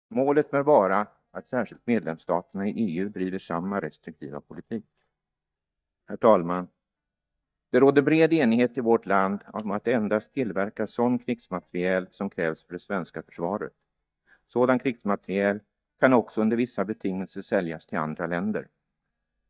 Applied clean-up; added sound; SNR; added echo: neural mask model DeepFilterNet 3.